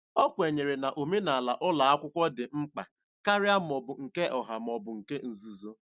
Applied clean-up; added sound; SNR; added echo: none; none; none; none.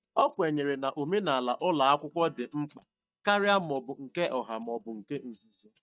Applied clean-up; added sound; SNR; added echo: neural mask model DeepFilterNet 3.